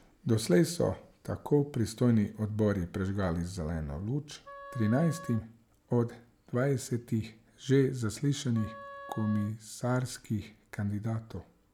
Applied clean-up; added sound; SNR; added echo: none; Wind instrument, woodwind instrument; 17 dB; none.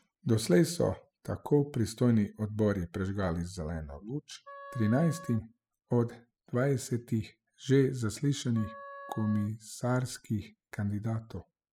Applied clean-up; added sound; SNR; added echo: classical method spectral subtraction.